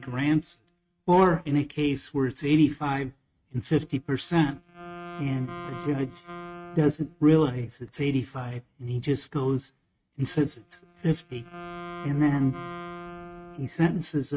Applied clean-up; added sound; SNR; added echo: neural mask model RNNoise.